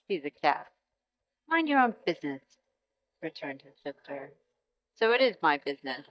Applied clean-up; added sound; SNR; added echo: neural mask model DeepFilterNet 3.